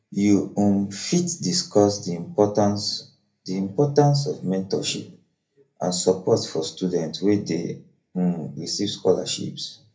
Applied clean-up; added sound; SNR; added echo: none; none; none; reverberation time 0.3 s.